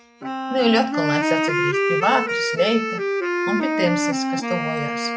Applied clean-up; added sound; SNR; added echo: classical method log-MMSE.